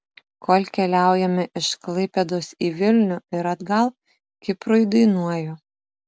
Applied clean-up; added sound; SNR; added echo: none; none; none; none.